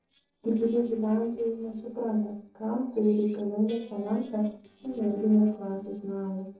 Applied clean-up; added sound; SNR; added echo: neural separator model SepFormer DNS4.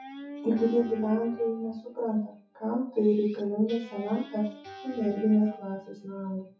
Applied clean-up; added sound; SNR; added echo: classical method WPE with log-MMSE.